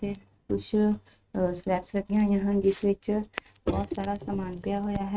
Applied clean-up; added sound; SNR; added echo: neural mask model RNNoise.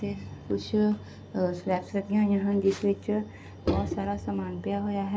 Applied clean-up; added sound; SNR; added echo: none; none; none; none.